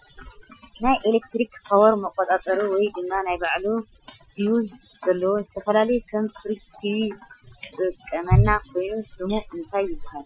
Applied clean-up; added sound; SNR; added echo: classical method Wiener filter.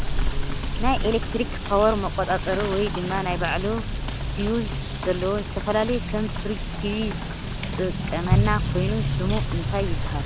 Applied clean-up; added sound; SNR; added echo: none; Motor vehicle (road) / Rain; -1 dB; none.